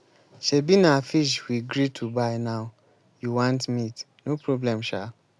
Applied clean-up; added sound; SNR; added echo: none; none; none; none.